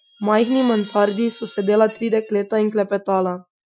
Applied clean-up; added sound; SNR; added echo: classical method Wiener filter.